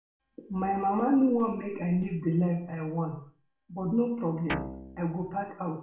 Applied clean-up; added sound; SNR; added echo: none; Guitar; 9 dB; reverberation time 0.5 s.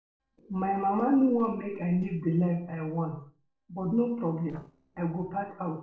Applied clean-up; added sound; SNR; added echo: neural separator model SepFormer DNS4.